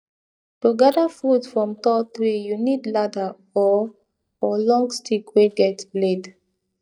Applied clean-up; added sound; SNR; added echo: neural mask model DeepFilterNet 3.